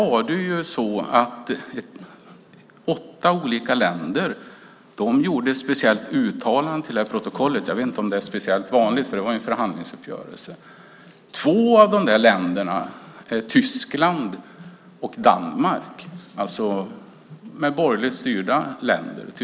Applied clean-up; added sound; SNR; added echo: none; none; none; none.